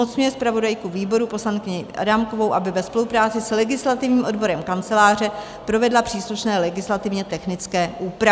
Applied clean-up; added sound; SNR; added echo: none; none; none; none.